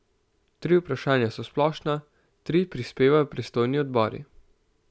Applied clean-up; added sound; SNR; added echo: none; none; none; none.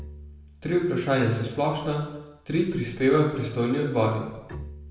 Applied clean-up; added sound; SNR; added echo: none; Bowed string instrument; 20 dB; reverberation time 0.8 s.